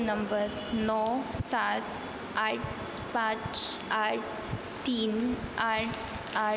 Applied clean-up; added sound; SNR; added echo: none; none; none; none.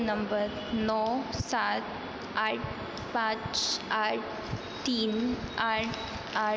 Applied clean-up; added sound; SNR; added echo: none; Bird; 20 dB; none.